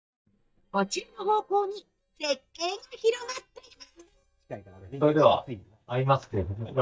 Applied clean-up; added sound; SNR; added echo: neural mask model DeepFilterNet 3.